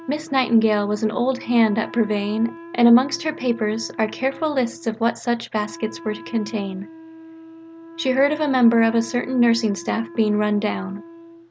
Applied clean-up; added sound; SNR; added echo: none; Wind instrument, woodwind instrument; 18 dB; none.